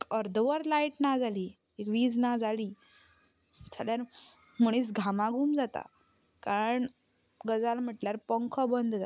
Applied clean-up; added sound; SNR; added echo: none; none; none; none.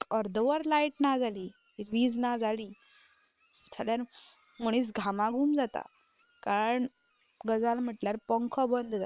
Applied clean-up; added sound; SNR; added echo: neural separator model SepFormer WHAM!.